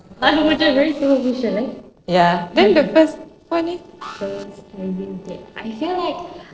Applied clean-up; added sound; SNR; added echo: neural separator model SepFormer DNS4.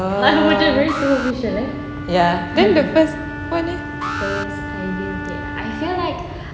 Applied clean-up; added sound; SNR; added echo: none; Wind instrument, woodwind instrument + Alarm; 10 dB; none.